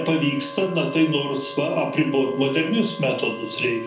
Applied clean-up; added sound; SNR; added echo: none; Wind instrument, woodwind instrument; 14 dB; reverberation time 0.4 s.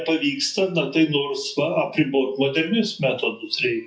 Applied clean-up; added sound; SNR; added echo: classical method WPE with log-MMSE.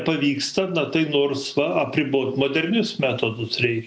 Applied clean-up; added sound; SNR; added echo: none; none; none; none.